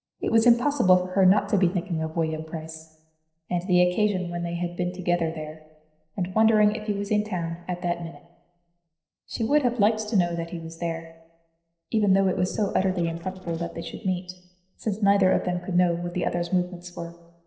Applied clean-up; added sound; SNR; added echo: neural separator model SepFormer DNS4.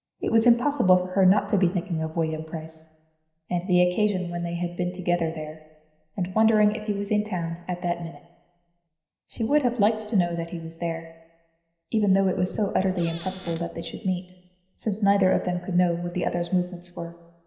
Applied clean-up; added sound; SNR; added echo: none; Squeak / Cupboard open or close; 14 dB; reverberation time 0.9 s.